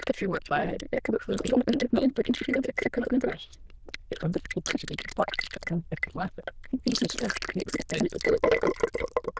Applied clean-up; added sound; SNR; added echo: neural diffusion model UNIVERSE++.